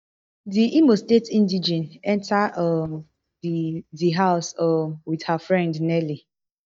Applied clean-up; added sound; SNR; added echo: neural mask model DeepFilterNet 3.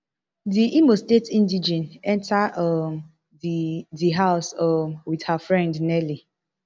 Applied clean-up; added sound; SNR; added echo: none; none; none; none.